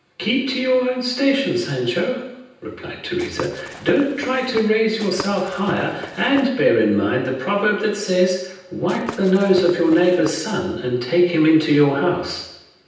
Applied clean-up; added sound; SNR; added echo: none; Walk, footsteps / Run; 14 dB; reverberation time 0.9 s.